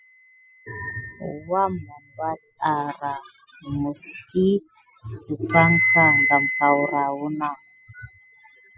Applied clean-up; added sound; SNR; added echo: classical method spectral subtraction.